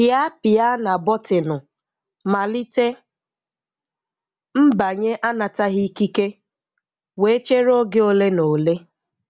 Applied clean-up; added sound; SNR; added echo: none; none; none; none.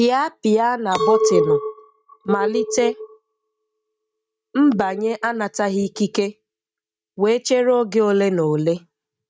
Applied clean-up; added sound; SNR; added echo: neural mask model RNNoise.